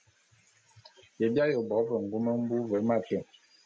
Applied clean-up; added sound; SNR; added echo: none; none; none; none.